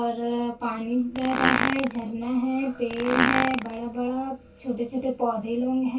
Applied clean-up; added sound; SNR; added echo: none; Fart; 1 dB; reverberation time 0.2 s.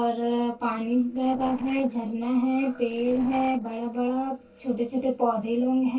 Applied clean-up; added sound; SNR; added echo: neural separator model SepFormer DNS4.